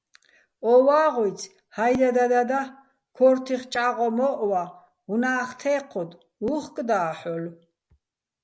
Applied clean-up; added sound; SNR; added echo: none; none; none; none.